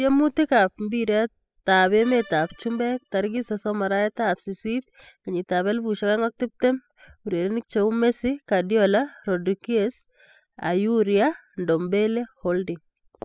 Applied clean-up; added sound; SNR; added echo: classical method spectral subtraction.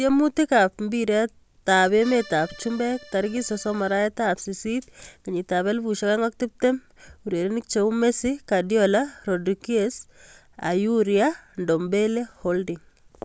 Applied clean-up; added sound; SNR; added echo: none; Accordion; 20 dB; none.